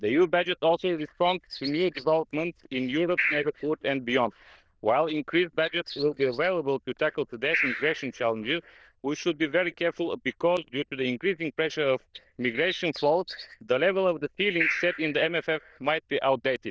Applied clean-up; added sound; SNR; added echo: neural diffusion model UNIVERSE++.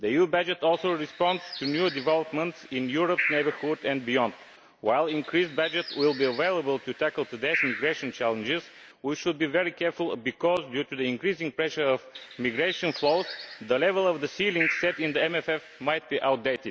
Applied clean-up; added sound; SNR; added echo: none; Bird; 10 dB; none.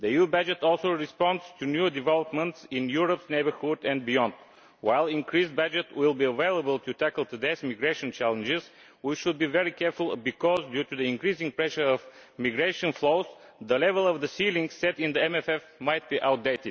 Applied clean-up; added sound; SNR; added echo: none; none; none; none.